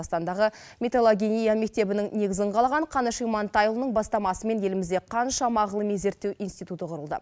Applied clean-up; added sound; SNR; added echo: none; none; none; none.